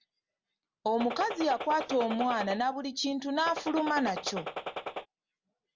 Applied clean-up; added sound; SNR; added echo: none; Gunshot, gunfire; 7 dB; none.